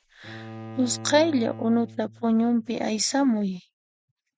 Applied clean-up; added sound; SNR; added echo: none; Bowed string instrument; 16 dB; none.